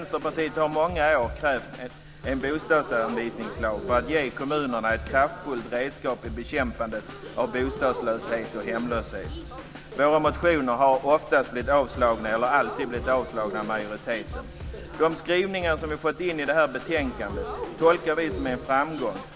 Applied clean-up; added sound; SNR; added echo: none; Drum kit + Crowd / Gasp; 12 dB; none.